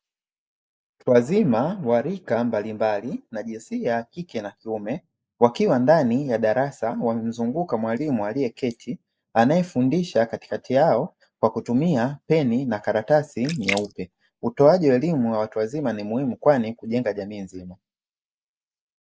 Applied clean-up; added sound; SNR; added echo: neural mask model Resemble Enhance denoiser.